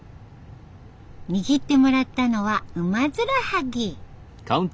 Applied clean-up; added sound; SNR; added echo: none; none; none; none.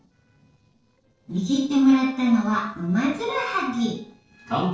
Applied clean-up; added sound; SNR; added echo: neural separator model SepFormer DNS4.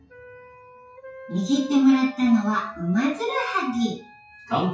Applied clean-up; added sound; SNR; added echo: classical method WPE with log-MMSE.